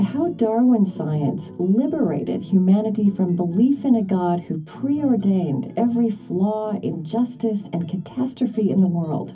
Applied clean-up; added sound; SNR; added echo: none; none; none; reverberation time 0.3 s.